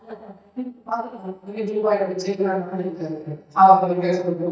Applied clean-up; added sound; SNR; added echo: neural mask model DeepFilterNet 3.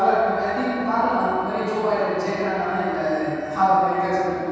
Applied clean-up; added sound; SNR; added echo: none; Wind instrument, woodwind instrument; 16 dB; reverberation time 2.1 s.